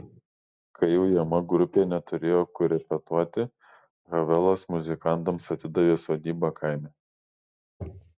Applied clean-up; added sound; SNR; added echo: none; none; none; none.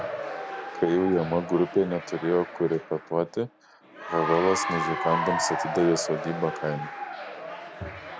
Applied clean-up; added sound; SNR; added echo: none; Applause / Cheering; 5 dB; none.